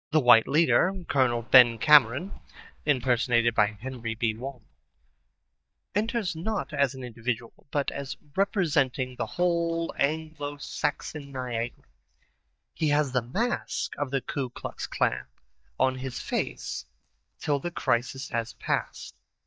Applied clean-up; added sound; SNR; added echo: neural mask model DeepFilterNet 3.